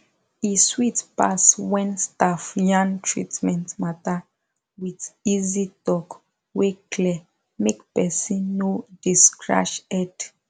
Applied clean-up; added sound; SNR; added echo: none; none; none; none.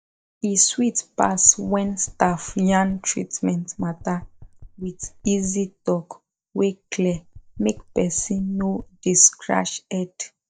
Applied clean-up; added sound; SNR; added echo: neural mask model DeepFilterNet 3.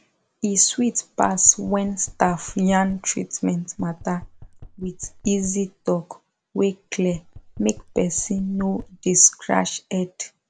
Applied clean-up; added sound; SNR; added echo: none; Knock; 19 dB; none.